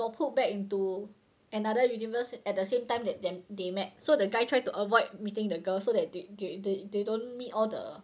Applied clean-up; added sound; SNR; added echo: none; none; none; none.